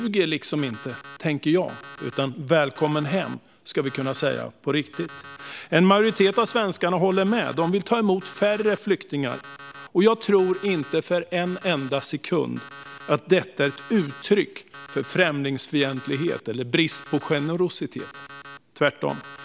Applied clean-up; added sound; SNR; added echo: none; Alarm; 20 dB; none.